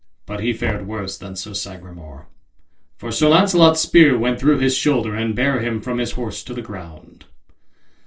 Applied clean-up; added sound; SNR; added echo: neural separator model SepFormer DNS4.